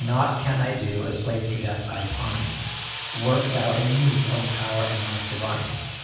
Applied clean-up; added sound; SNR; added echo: none; Drill; 5 dB; reverberation time 1.2 s.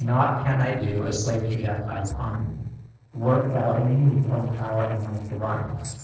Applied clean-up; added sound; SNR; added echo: neural separator model SepFormer DNS4.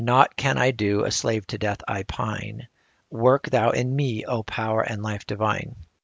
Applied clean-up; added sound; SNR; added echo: none; none; none; none.